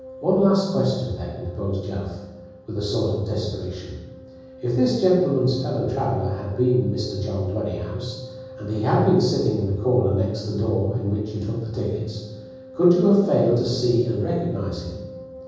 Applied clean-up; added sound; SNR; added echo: none; Wind instrument, woodwind instrument; 18 dB; reverberation time 1.3 s.